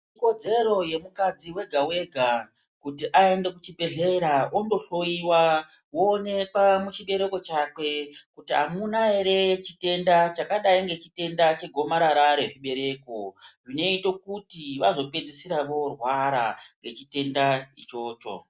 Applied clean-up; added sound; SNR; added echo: none; none; none; none.